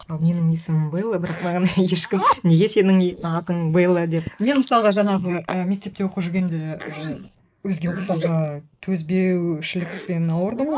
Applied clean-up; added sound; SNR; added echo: neural mask model Resemble Enhance denoiser.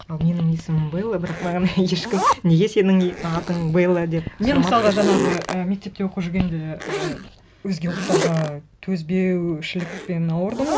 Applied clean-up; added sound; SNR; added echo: none; Zipper (clothing); 7 dB; none.